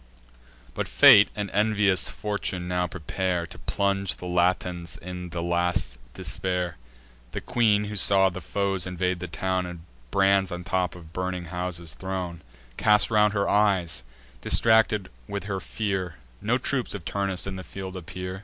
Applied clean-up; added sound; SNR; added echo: none; none; none; none.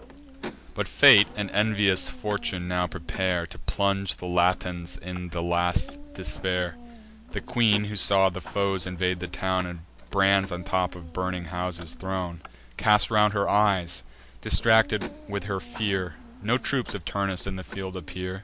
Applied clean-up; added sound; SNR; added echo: none; Dog + Car; 18 dB; none.